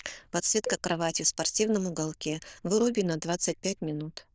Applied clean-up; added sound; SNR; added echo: neural diffusion model UNIVERSE++.